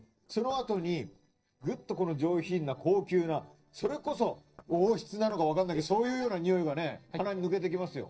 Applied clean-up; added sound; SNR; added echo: neural separator model SepFormer DNS4.